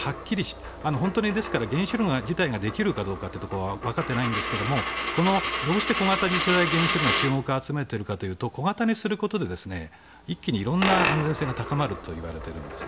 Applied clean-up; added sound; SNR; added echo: none; Coin (dropping); 5 dB; none.